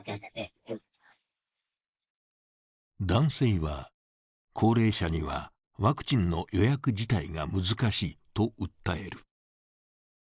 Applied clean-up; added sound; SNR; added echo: neural mask model Resemble Enhance denoiser.